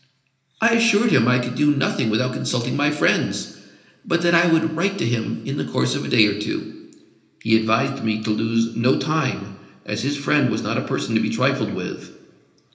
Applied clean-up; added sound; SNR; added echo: none; none; none; reverberation time 1.0 s.